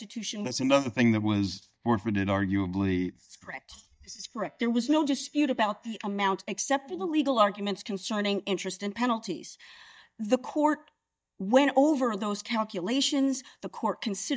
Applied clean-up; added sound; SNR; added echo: neural mask model DeepFilterNet 3.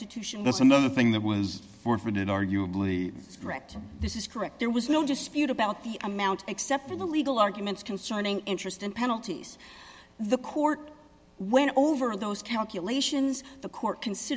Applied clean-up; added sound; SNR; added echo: none; none; none; none.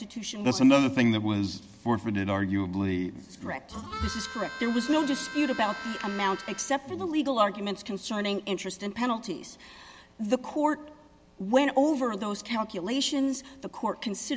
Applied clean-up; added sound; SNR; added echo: none; Harmonica; 11 dB; none.